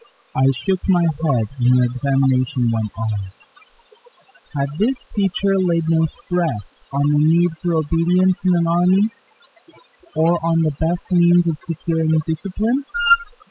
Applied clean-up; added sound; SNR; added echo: classical method spectral subtraction.